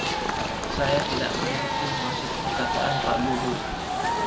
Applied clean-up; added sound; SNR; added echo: none; Crowd / Cheering + Purr; -4 dB; none.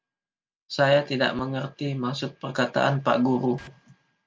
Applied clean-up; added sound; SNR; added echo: none; none; none; none.